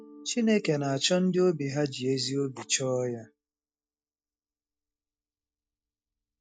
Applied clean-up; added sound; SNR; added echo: neural mask model DeepFilterNet 3.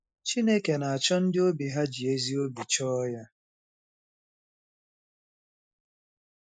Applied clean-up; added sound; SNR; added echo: neural mask model Resemble Enhance denoiser.